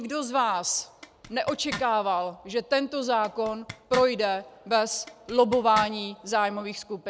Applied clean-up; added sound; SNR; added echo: none; Zipper (clothing); 14 dB; none.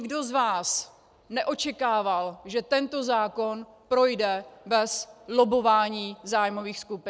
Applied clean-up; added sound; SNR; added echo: none; none; none; none.